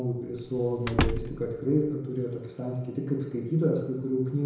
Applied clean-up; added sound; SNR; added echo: none; Slam; 3 dB; reverberation time 1.0 s.